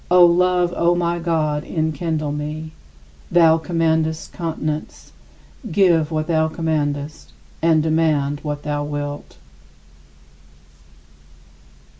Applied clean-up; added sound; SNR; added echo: none; none; none; none.